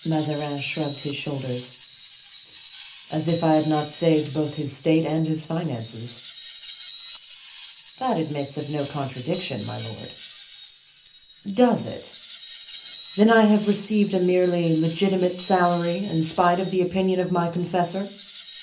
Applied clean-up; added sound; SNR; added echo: none; Screech; 17 dB; reverberation time 0.3 s.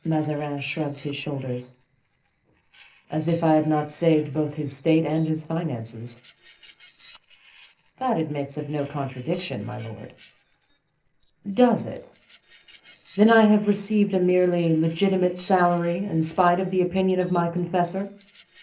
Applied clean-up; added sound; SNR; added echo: neural separator model SepFormer DNS4.